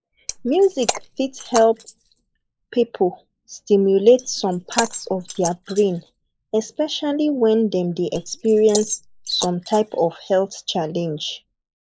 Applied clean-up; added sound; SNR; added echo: neural mask model Resemble Enhance denoiser.